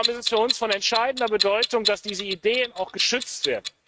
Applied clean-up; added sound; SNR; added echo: neural mask model RNNoise.